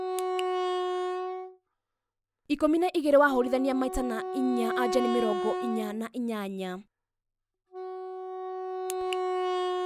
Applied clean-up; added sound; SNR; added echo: none; Wind instrument, woodwind instrument; 3 dB; none.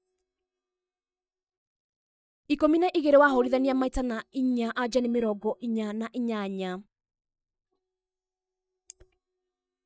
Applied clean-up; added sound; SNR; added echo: neural mask model DeepFilterNet 3.